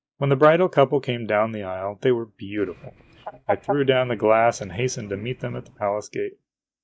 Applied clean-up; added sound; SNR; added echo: neural mask model DeepFilterNet 3.